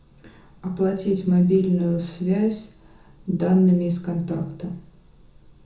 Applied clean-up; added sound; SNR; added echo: none; none; none; reverberation time 0.5 s.